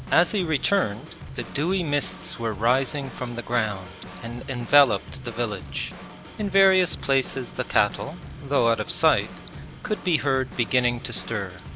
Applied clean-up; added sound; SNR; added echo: none; Drum / Drum kit; 14 dB; none.